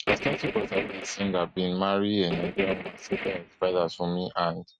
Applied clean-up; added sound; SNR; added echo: neural mask model RNNoise.